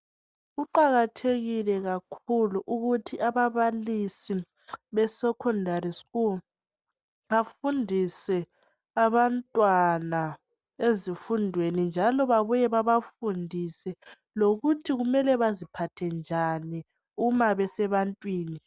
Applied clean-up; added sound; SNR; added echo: none; none; none; none.